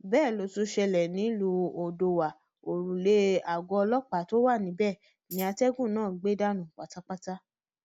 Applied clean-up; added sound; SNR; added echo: none; Tambourine; 16 dB; none.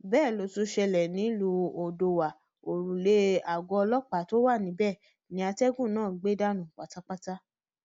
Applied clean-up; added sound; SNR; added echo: none; none; none; none.